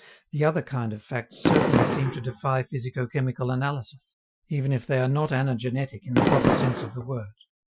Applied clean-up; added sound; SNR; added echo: classical method Wiener filter.